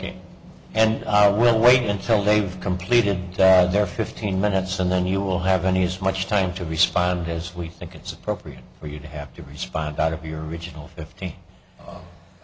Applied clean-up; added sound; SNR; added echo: none; none; none; none.